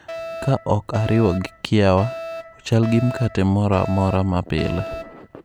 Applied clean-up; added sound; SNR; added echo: none; Alarm; 13 dB; none.